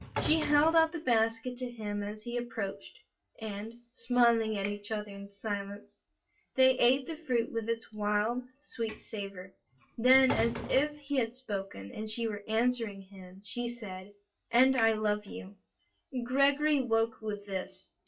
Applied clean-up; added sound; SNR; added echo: classical method WPE with log-MMSE.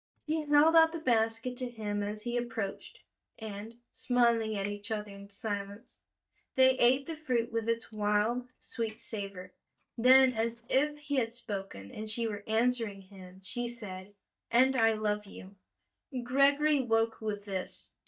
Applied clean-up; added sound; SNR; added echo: neural mask model DeepFilterNet 3.